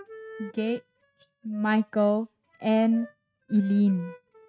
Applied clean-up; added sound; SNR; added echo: neural mask model RNNoise.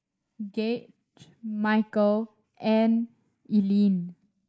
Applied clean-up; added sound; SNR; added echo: neural mask model Resemble Enhance denoiser.